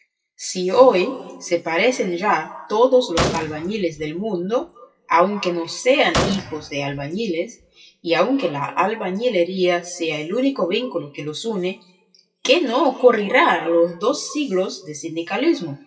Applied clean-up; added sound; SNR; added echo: classical method WPE with log-MMSE.